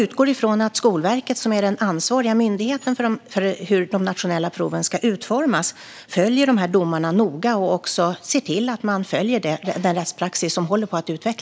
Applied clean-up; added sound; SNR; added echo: none; none; none; none.